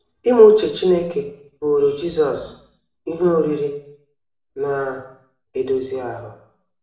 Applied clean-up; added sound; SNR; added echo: none; none; none; reverberation time 0.6 s.